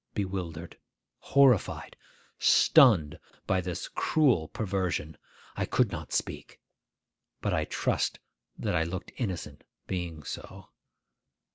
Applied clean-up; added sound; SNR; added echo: none; none; none; none.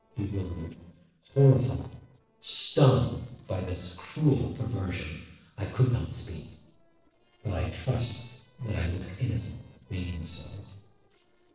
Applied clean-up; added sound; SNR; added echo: neural separator model SepFormer DNS4.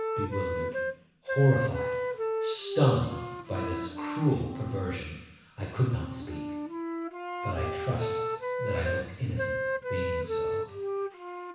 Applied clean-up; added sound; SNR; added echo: none; Wind instrument, woodwind instrument; 2 dB; reverberation time 1.1 s.